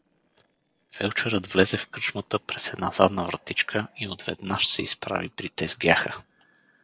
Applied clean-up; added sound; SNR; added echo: neural separator model SepFormer DNS4.